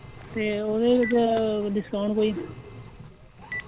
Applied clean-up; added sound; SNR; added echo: none; Engine + Telephone; 15 dB; none.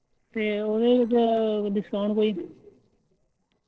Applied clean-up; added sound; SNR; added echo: neural separator model SepFormer DNS4.